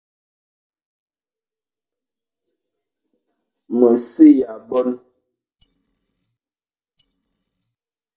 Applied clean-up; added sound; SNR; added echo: neural mask model DeepFilterNet 3.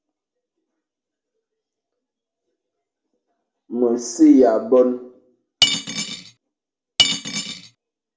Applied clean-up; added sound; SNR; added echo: none; Cutlery, silverware / Dishes, pots, and pans; -1 dB; reverberation time 0.5 s.